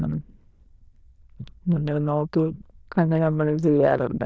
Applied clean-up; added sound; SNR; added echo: neural diffusion model UNIVERSE++.